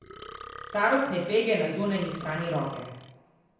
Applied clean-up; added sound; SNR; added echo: none; Burping, eructation; 16 dB; reverberation time 0.9 s.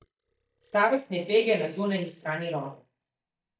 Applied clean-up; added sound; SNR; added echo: neural mask model DeepFilterNet 3.